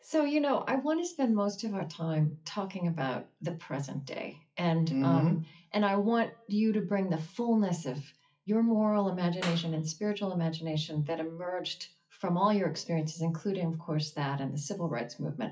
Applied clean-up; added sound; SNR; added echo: classical method WPE with log-MMSE.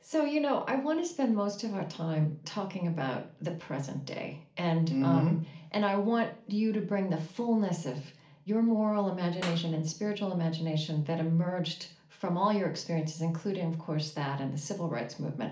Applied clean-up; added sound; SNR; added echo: none; Clapping; 17 dB; reverberation time 0.4 s.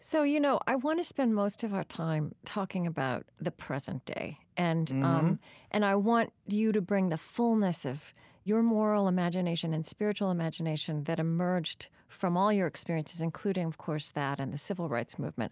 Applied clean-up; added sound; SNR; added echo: none; none; none; none.